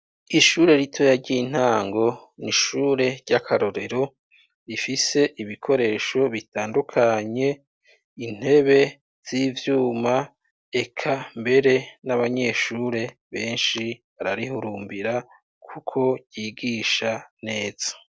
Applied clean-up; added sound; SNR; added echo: none; none; none; none.